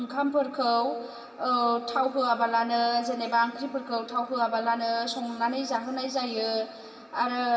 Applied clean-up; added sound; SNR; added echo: none; none; none; reverberation time 2.2 s.